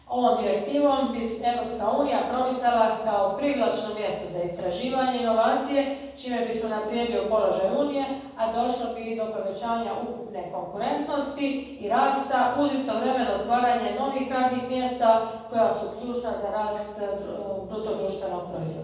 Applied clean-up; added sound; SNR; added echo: none; none; none; reverberation time 1.2 s.